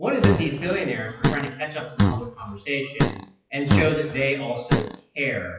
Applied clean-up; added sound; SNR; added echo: classical method WPE with log-MMSE.